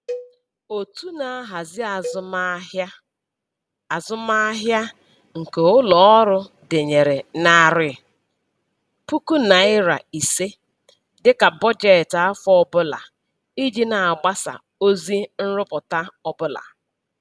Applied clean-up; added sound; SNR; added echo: none; Cowbell; 17 dB; none.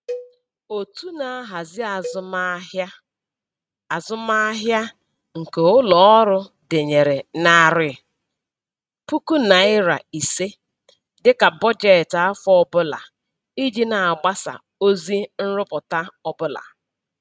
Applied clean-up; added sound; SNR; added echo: neural mask model RNNoise.